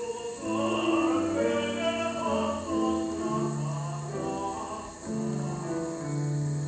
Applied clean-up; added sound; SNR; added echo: none; Boiling; 17 dB; reverberation time 0.9 s.